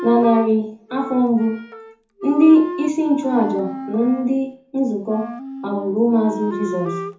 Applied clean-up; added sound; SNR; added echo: none; Wind instrument, woodwind instrument; 11 dB; reverberation time 0.6 s.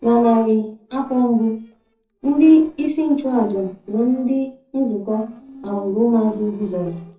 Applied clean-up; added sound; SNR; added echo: neural separator model SepFormer DNS4.